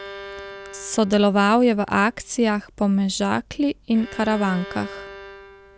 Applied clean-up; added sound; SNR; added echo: none; Bowed string instrument; 18 dB; none.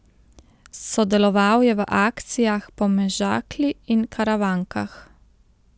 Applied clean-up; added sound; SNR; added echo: none; none; none; none.